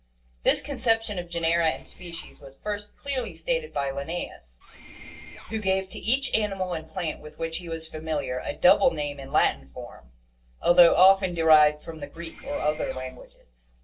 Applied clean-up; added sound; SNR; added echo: neural separator model SepFormer DNS4.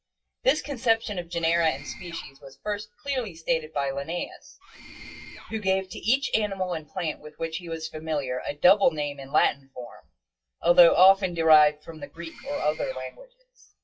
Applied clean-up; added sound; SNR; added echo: classical method WPE with log-MMSE.